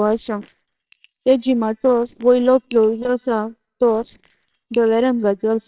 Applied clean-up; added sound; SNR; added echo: neural separator model SepFormer WHAMR!.